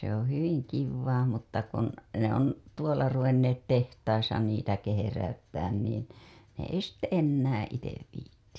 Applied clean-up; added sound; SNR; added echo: none; none; none; none.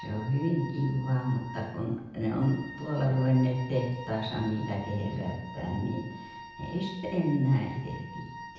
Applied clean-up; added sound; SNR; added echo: none; Wind instrument, woodwind instrument; 15 dB; reverberation time 0.9 s.